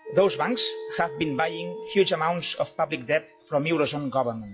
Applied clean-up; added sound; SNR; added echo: classical method log-MMSE.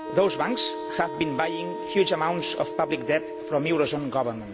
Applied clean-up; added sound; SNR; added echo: none; Telephone + Wind instrument, woodwind instrument; 8 dB; none.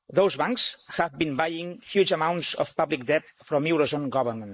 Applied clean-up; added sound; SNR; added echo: neural mask model Resemble Enhance denoiser.